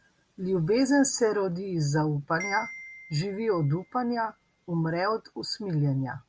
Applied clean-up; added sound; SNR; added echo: none; Marimba, xylophone; 17 dB; none.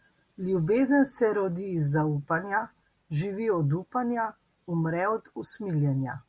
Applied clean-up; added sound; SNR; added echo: none; none; none; none.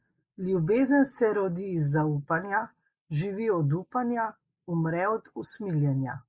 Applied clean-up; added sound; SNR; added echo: neural mask model Resemble Enhance denoiser.